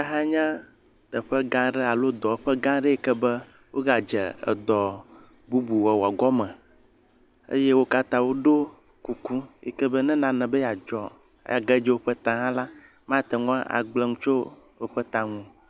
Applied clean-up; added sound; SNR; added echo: none; none; none; none.